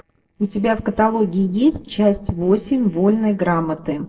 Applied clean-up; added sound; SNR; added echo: neural separator model SepFormer DNS4.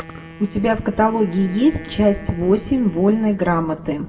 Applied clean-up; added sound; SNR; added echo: none; Wind instrument, woodwind instrument; 20 dB; reverberation time 1.6 s.